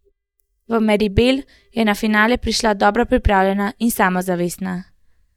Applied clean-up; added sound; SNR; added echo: neural mask model DeepFilterNet 3.